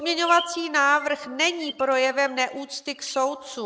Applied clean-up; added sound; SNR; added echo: neural mask model Resemble Enhance denoiser.